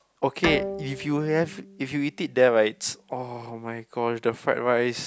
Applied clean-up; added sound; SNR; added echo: none; Bowed string instrument; 11 dB; none.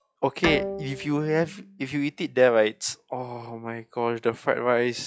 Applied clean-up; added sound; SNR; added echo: classical method log-MMSE.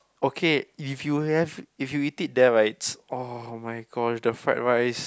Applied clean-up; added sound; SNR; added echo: none; none; none; none.